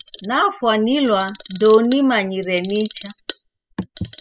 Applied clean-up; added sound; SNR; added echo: classical method spectral subtraction.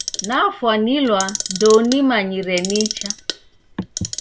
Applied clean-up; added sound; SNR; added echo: none; Clock; 10 dB; none.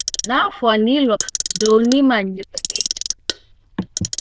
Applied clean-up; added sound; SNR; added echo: neural diffusion model UNIVERSE++.